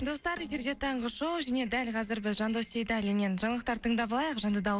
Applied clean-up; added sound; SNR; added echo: neural separator model SepFormer DNS4.